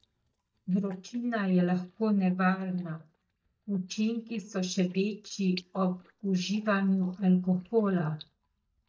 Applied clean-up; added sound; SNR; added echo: neural mask model DeepFilterNet 3.